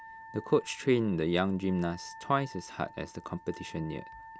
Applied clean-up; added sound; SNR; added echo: none; Wind instrument, woodwind instrument; 18 dB; none.